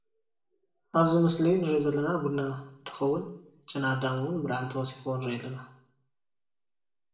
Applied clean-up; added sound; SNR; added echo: none; none; none; reverberation time 0.6 s.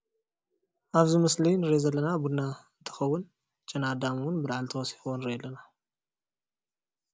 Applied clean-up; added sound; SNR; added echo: none; none; none; none.